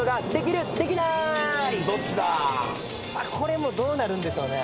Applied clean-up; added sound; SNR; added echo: none; none; none; none.